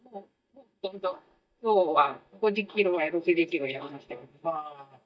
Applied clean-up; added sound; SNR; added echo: neural mask model DeepFilterNet 3.